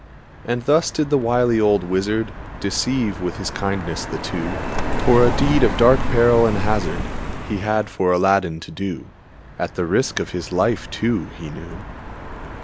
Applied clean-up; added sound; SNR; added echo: none; Car passing by; 5 dB; none.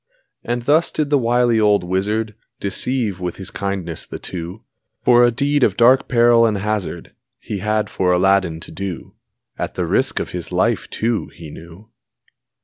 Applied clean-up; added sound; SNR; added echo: none; none; none; none.